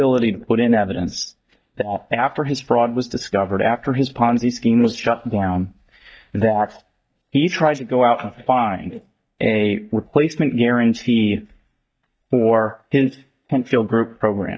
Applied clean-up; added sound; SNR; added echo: neural mask model DeepFilterNet 3.